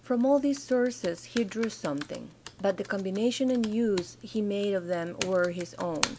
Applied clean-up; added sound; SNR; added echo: none; Computer keyboard; 14 dB; none.